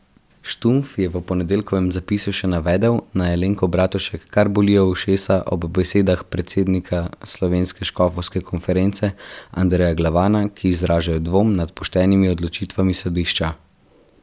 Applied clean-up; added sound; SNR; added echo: none; none; none; none.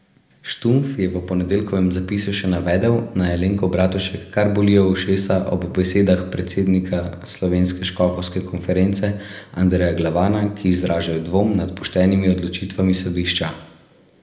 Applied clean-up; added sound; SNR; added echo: none; none; none; reverberation time 0.7 s.